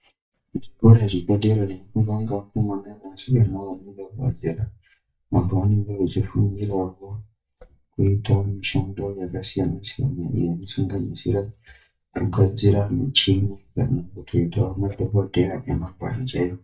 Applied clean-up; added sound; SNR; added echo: neural mask model DeepFilterNet 3.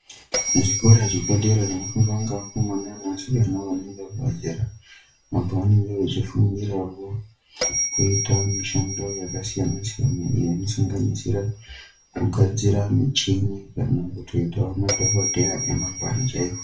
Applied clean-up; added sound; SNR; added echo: none; Bell; 9 dB; reverberation time 0.3 s.